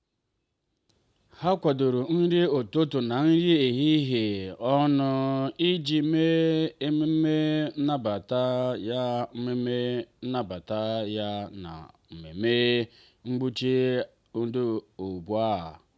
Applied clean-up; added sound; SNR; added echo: none; none; none; none.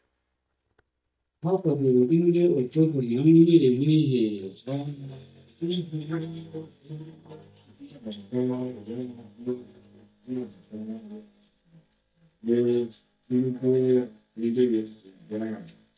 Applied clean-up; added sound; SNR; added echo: neural mask model DeepFilterNet 3.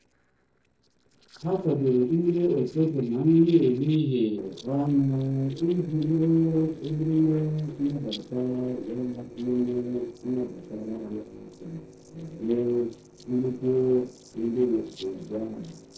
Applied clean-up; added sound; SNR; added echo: neural separator model SepFormer DNS4.